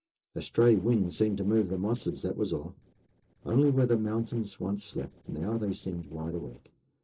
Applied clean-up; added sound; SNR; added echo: neural separator model SepFormer DNS4.